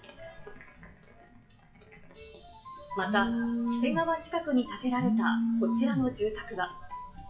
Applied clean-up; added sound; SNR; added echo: classical method WPE with log-MMSE.